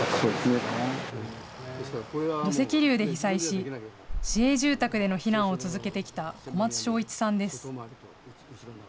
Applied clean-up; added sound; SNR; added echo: none; Breathing; 14 dB; none.